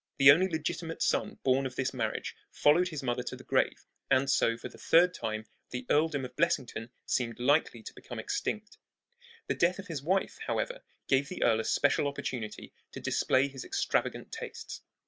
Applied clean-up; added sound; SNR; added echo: none; none; none; none.